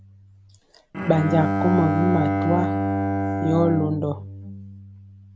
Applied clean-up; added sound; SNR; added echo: none; Bowed string instrument; 1 dB; none.